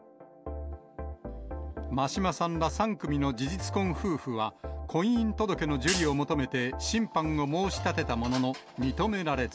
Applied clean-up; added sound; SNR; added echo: none; Hi-hat; 7 dB; none.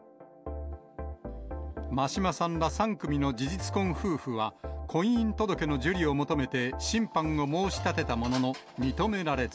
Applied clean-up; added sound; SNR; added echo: none; none; none; none.